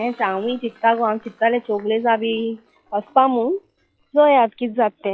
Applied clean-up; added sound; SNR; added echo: classical method log-MMSE.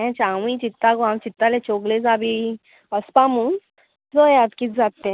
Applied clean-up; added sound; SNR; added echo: none; none; none; none.